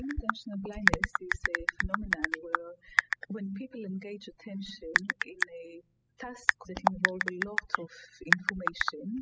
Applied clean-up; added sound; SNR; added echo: classical method spectral subtraction.